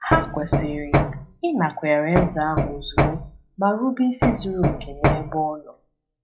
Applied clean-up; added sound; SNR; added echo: classical method WPE with log-MMSE.